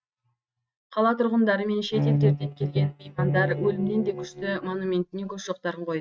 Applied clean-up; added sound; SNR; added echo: neural mask model RNNoise.